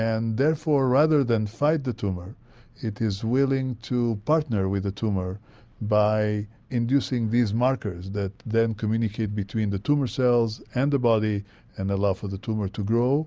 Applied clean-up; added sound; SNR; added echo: none; none; none; none.